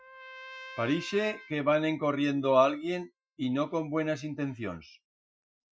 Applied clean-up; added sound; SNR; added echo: classical method Wiener filter.